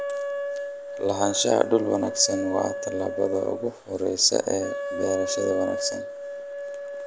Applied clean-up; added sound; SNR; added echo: none; Wind instrument, woodwind instrument; 6 dB; none.